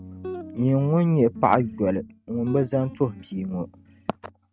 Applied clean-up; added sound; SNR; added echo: neural mask model RNNoise.